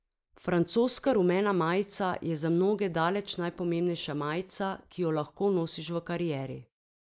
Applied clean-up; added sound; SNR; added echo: neural mask model Resemble Enhance denoiser.